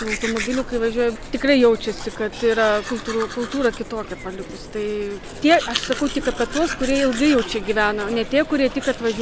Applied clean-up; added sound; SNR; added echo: none; Domestic sounds, home sounds; 11 dB; none.